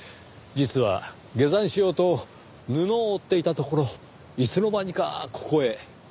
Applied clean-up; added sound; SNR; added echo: none; none; none; none.